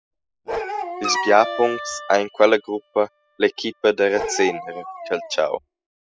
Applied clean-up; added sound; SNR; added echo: classical method spectral subtraction.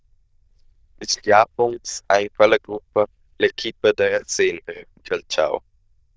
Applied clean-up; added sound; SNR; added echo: neural diffusion model UNIVERSE++.